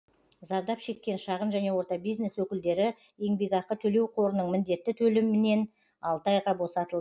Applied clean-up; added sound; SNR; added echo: none; none; none; none.